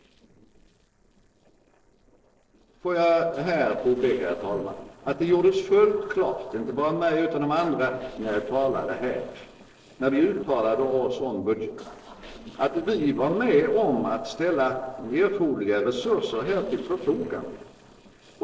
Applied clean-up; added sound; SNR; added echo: neural separator model SepFormer DNS4.